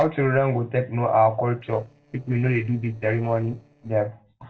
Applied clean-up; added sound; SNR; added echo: neural separator model SepFormer DNS4.